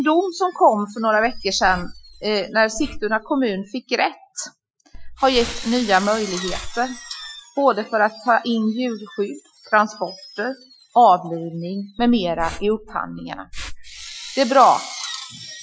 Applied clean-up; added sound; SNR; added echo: classical method Wiener filter.